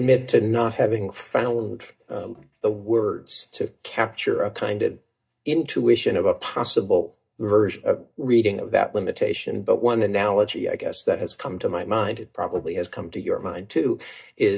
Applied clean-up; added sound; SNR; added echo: neural mask model DeepFilterNet 3.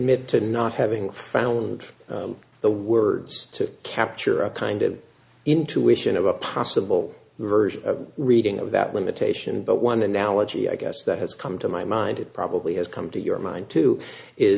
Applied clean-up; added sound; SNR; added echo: none; none; none; none.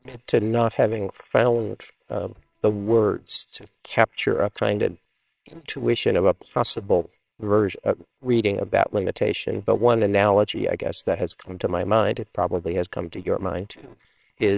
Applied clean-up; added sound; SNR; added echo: neural separator model SepFormer WHAMR!.